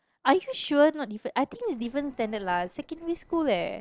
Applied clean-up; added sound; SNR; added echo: neural separator model SepFormer DNS4.